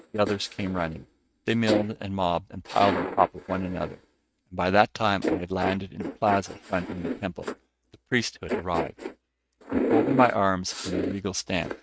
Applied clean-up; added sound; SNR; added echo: neural mask model RNNoise.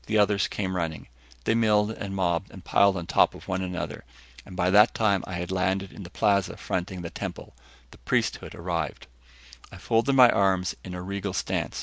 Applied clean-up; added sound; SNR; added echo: none; none; none; none.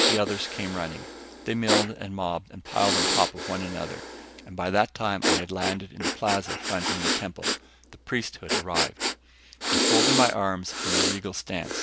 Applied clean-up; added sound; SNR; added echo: none; Breathing; -1 dB; none.